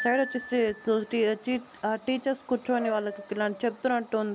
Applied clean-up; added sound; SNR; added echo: none; Piano; 16 dB; none.